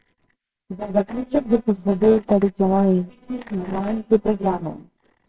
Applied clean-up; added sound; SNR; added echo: neural separator model SepFormer WHAMR!.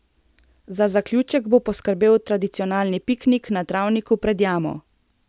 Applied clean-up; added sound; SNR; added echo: none; none; none; none.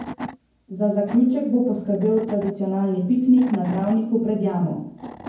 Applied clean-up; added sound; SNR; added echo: none; Wood / Tools; 17 dB; reverberation time 0.9 s.